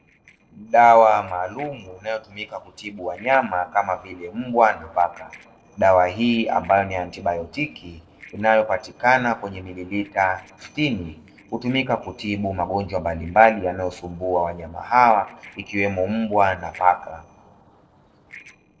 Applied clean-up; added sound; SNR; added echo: neural separator model SepFormer DNS4.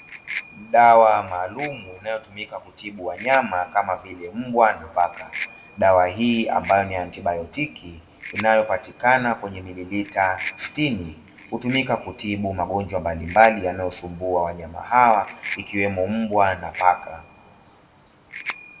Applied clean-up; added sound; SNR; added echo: none; Bicycle bell; 10 dB; reverberation time 0.9 s.